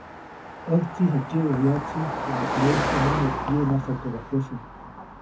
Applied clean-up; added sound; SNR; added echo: none; Car passing by; 5 dB; reverberation time 0.3 s.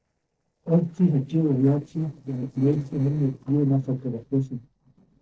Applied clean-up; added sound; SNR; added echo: neural separator model SepFormer DNS4.